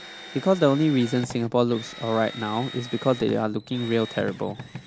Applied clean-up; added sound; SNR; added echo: none; Drill; 15 dB; none.